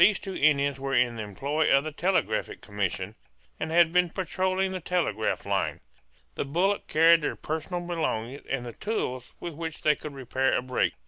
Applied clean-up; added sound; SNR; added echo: none; none; none; none.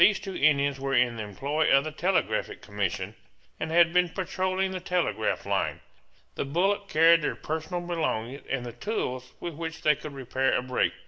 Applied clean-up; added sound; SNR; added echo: none; none; none; reverberation time 0.5 s.